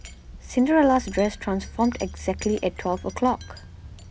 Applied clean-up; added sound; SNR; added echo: none; Wind chime; 15 dB; none.